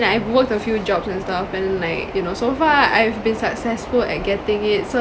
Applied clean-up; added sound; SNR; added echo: none; none; none; none.